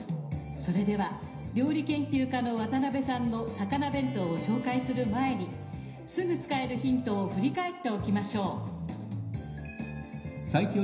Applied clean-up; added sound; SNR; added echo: none; Bowed string instrument; 18 dB; reverberation time 0.9 s.